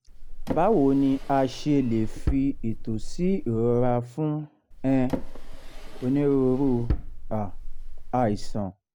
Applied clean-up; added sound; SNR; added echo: none; Drawer open or close; 4 dB; none.